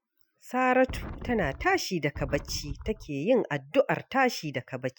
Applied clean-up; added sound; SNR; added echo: classical method Wiener filter.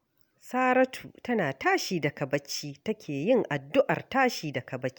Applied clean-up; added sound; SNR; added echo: none; none; none; none.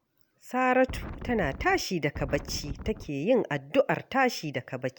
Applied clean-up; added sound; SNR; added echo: none; Wind; 9 dB; none.